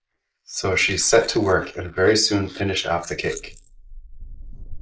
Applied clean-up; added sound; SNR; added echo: neural mask model Resemble Enhance denoiser.